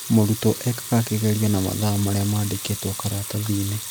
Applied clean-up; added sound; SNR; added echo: none; Sink (filling or washing) / Water tap, faucet / Liquid; 11 dB; none.